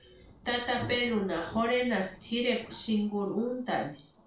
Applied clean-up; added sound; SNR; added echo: none; Thunder; 16 dB; reverberation time 0.3 s.